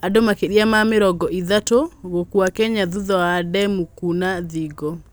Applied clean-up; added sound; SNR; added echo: none; none; none; none.